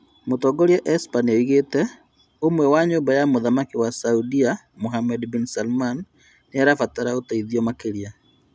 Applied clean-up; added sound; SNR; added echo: none; none; none; none.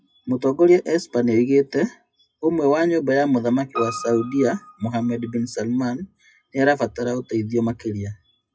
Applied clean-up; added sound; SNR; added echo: classical method WPE with log-MMSE.